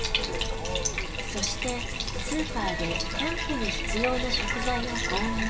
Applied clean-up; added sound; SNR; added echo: none; Bathtub (filling or washing); 0 dB; reverberation time 2.9 s.